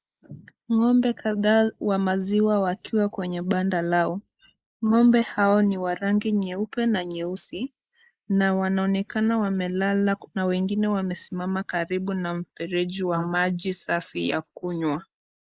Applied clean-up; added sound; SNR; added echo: neural mask model Resemble Enhance denoiser.